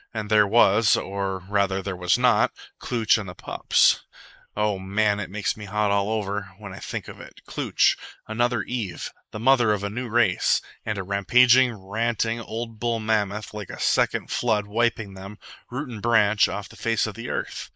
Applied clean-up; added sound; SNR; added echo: neural mask model Resemble Enhance denoiser.